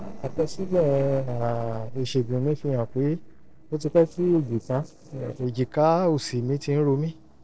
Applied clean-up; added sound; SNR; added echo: neural separator model SepFormer DNS4.